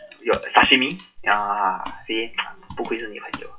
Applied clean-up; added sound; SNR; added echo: classical method WPE with log-MMSE.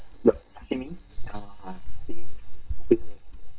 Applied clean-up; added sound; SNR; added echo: neural mask model DeepFilterNet 3.